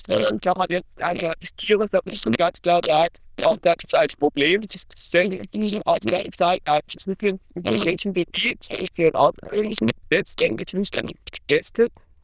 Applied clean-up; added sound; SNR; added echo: neural diffusion model UNIVERSE++.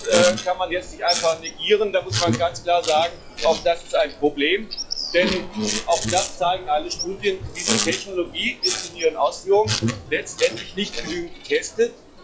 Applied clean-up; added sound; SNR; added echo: classical method log-MMSE.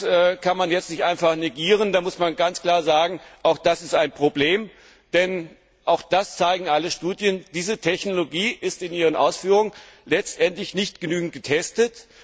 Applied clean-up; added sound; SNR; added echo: none; none; none; none.